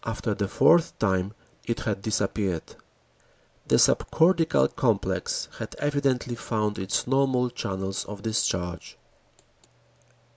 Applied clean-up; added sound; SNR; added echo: none; none; none; none.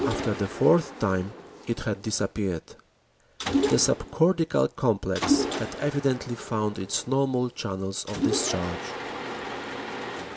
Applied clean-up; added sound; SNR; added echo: none; Mechanisms; 5 dB; none.